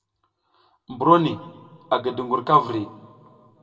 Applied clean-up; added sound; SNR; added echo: none; none; none; reverberation time 1.2 s.